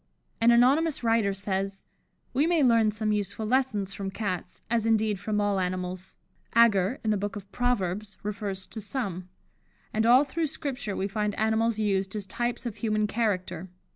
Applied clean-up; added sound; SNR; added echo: none; none; none; none.